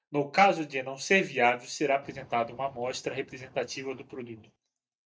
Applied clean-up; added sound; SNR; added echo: neural mask model DeepFilterNet 3.